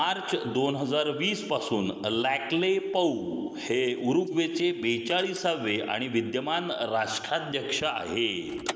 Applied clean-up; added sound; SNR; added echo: neural mask model Resemble Enhance denoiser.